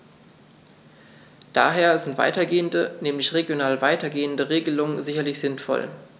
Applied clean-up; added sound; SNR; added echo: none; none; none; none.